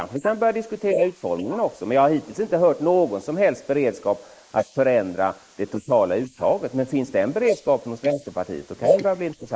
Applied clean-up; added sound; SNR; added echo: neural mask model Resemble Enhance denoiser.